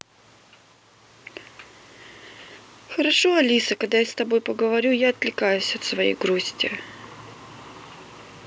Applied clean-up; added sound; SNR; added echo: none; none; none; none.